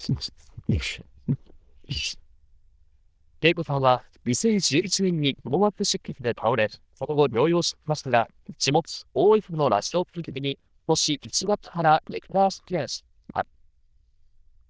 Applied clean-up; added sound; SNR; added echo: neural diffusion model UNIVERSE++.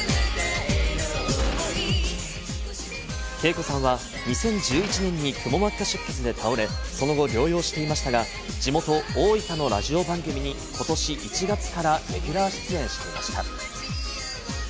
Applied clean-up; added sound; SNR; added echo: none; Gunshot, gunfire; 12 dB; none.